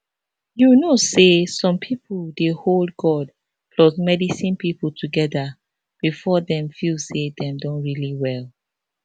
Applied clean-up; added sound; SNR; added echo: none; none; none; none.